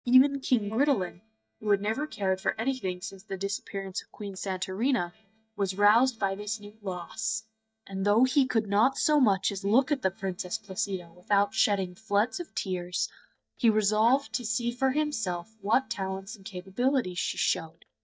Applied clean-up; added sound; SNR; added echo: neural mask model DeepFilterNet 3.